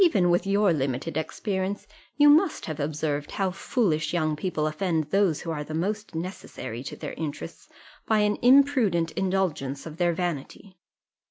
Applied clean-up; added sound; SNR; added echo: none; none; none; none.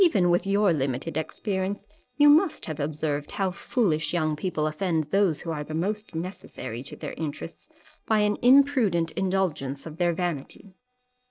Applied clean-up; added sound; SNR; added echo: neural separator model SepFormer DNS4.